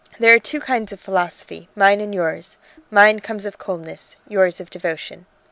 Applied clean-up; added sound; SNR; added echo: none; none; none; none.